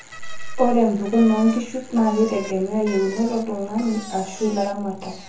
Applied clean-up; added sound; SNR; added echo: none; Bicycle; 18 dB; reverberation time 0.6 s.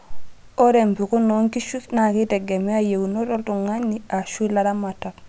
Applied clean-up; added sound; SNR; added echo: none; none; none; none.